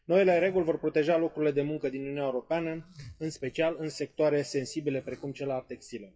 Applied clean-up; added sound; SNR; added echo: classical method WPE with log-MMSE.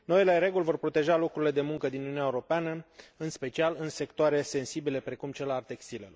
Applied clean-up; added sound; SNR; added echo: none; none; none; none.